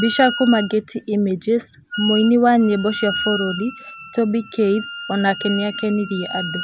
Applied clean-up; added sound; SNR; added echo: none; Wind instrument, woodwind instrument; 10 dB; none.